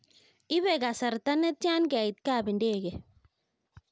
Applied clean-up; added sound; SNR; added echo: none; none; none; none.